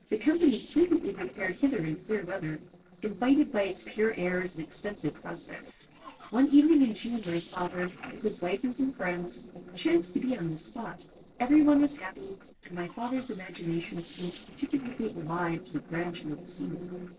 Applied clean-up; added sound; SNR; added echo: neural separator model SepFormer DNS4.